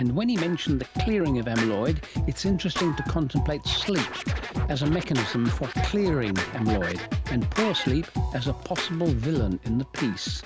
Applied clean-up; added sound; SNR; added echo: none; Scratching (performance technique); 3 dB; none.